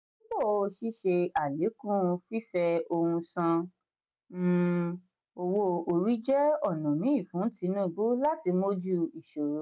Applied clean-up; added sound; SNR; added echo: none; none; none; none.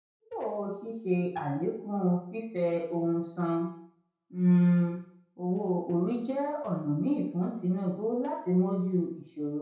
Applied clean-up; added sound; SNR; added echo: none; none; none; reverberation time 0.5 s.